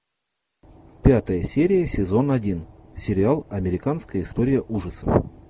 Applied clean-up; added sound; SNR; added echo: none; none; none; none.